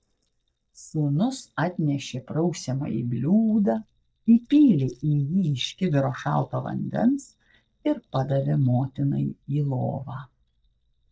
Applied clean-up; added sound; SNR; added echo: neural mask model DeepFilterNet 3.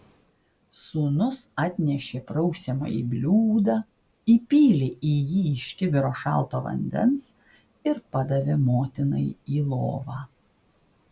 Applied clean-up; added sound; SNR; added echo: none; none; none; none.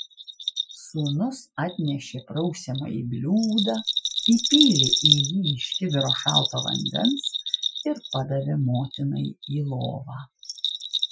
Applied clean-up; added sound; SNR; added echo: classical method Wiener filter.